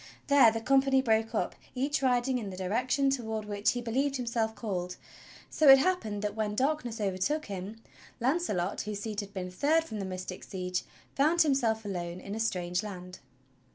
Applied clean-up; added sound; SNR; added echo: none; none; none; none.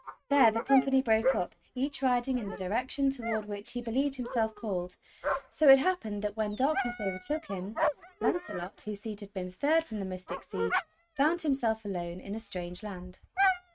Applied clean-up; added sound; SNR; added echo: neural mask model RNNoise.